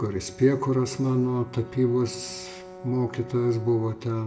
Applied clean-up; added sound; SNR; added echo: none; Brass instrument; 18 dB; reverberation time 0.8 s.